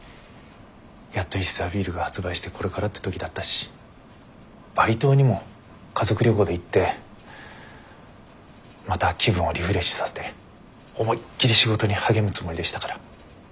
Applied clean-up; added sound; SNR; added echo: none; none; none; none.